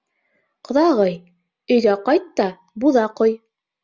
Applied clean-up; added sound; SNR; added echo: none; none; none; none.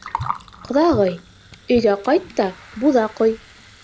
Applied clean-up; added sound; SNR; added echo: none; Gurgling; 14 dB; none.